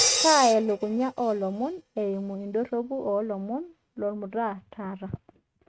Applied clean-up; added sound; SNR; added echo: neural mask model RNNoise.